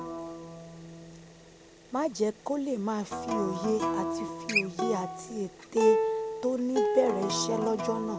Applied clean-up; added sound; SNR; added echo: none; Acoustic guitar; 1 dB; none.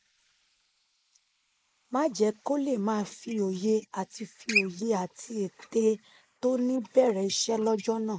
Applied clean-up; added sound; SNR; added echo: neural mask model Resemble Enhance denoiser.